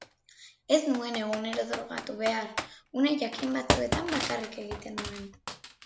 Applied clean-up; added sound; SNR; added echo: none; Computer keyboard; 5 dB; none.